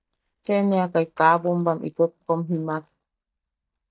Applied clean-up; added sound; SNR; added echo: neural mask model DeepFilterNet 3.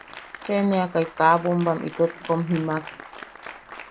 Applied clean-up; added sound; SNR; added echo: none; Applause; 16 dB; none.